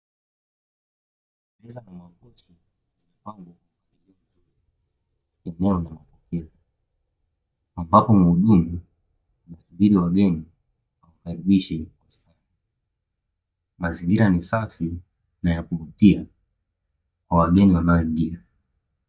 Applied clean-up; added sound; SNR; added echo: neural mask model DeepFilterNet 3.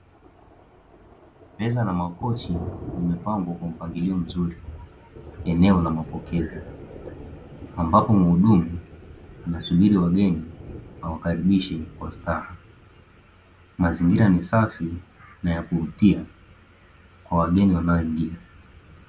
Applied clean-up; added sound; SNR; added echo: none; Thunder; 18 dB; none.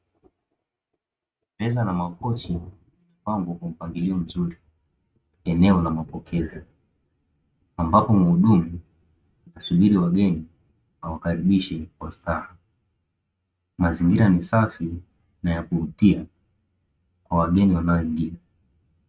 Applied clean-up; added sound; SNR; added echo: neural mask model RNNoise.